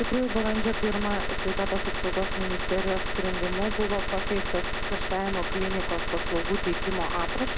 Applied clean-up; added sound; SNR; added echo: none; Gunshot, gunfire; -2 dB; none.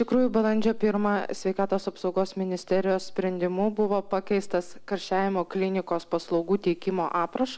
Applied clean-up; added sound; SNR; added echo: none; none; none; none.